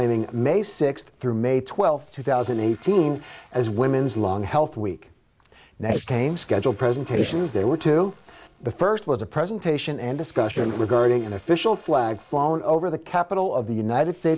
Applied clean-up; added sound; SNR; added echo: neural mask model Resemble Enhance denoiser.